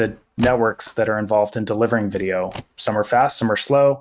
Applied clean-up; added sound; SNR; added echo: neural mask model RNNoise.